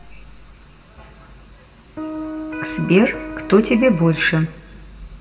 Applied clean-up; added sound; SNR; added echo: none; Electric guitar; 9 dB; reverberation time 2.0 s.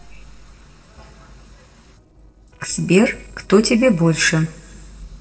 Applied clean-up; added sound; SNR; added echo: neural separator model SepFormer DNS4.